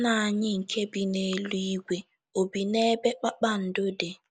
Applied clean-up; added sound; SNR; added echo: none; none; none; none.